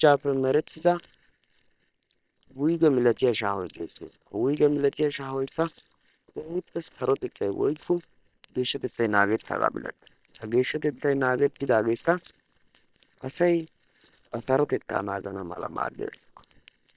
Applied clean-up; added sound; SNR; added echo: neural separator model SepFormer WHAM!.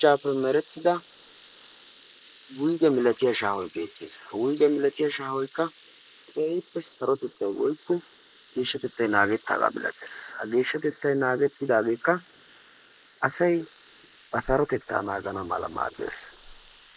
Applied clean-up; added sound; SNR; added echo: neural mask model Resemble Enhance denoiser.